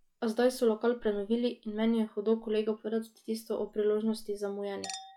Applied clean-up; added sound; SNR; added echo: classical method log-MMSE.